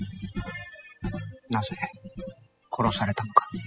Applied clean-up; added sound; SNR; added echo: classical method spectral subtraction.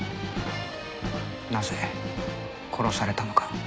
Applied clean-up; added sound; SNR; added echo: none; Accordion; 17 dB; none.